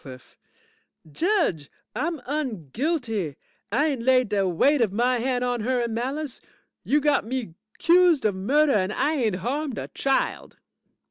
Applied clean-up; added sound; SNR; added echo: none; none; none; none.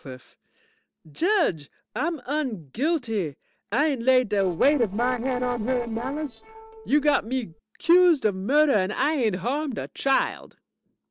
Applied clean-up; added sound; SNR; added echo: neural separator model SepFormer DNS4.